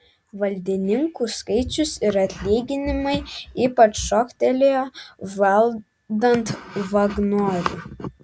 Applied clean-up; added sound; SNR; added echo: none; none; none; none.